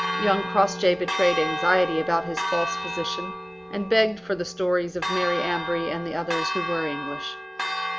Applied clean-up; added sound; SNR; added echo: none; Church bell; 5 dB; none.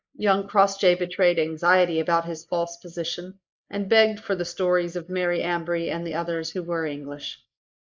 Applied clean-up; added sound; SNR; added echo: neural mask model Resemble Enhance denoiser.